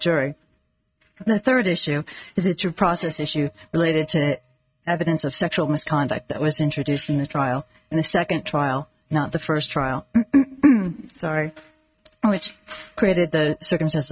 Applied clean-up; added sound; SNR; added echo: neural mask model RNNoise.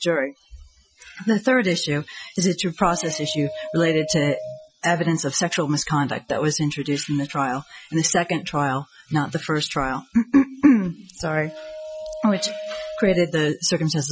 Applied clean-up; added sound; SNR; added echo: classical method Wiener filter.